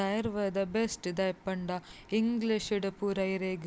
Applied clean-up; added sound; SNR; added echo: none; none; none; none.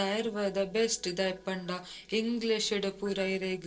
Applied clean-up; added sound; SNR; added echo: neural separator model SepFormer DNS4.